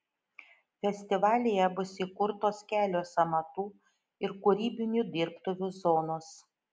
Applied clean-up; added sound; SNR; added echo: none; none; none; none.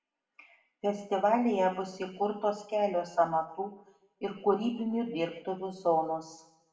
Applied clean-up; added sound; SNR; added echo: none; none; none; reverberation time 0.6 s.